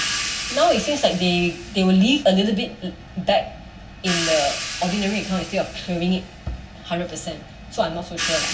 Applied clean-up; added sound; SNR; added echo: none; Crash cymbal / Hi-hat; 9 dB; reverberation time 0.2 s.